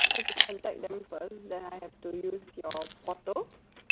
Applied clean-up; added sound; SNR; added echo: none; Glass; -4 dB; none.